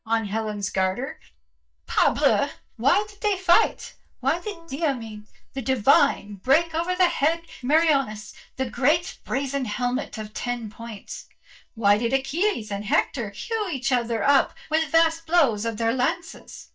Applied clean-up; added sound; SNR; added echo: neural mask model DeepFilterNet 3.